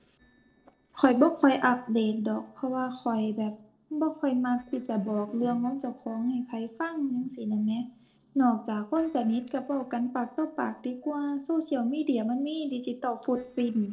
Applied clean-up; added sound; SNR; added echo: neural separator model SepFormer DNS4.